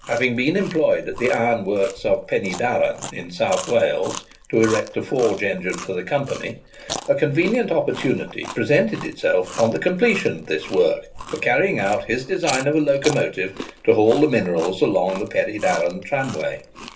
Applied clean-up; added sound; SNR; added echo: none; Chewing, mastication; 15 dB; reverberation time 0.3 s.